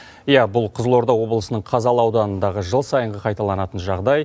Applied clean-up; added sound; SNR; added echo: none; none; none; none.